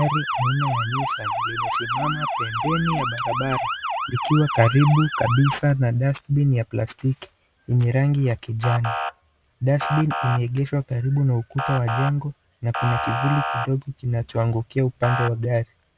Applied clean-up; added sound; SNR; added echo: none; Motor vehicle (road) / Siren; 6 dB; none.